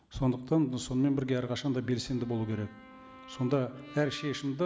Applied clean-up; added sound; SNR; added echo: none; Brass instrument; 19 dB; none.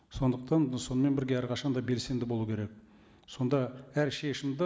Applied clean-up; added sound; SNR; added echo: none; none; none; none.